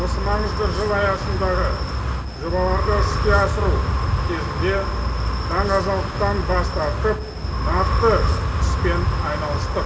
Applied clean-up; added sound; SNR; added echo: none; Wind; -3 dB; reverberation time 0.2 s.